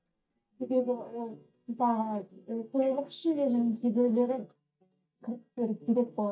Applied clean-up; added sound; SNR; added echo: neural mask model DeepFilterNet 3.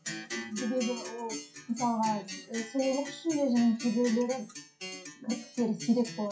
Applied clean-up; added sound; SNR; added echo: classical method WPE with log-MMSE.